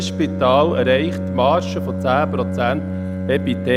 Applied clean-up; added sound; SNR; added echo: none; Bowed string instrument; 4 dB; none.